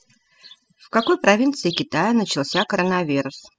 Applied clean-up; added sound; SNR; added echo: classical method spectral subtraction.